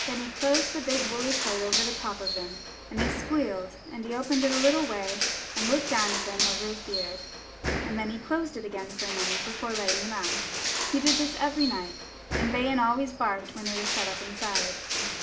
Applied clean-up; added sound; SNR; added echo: none; Crushing; 1 dB; reverberation time 0.5 s.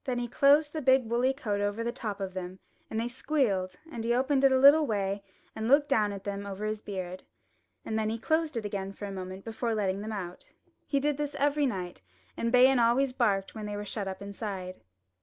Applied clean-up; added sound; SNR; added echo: none; none; none; none.